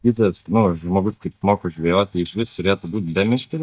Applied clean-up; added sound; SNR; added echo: neural mask model DeepFilterNet 3.